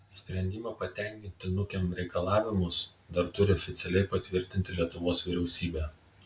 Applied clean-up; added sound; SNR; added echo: none; none; none; none.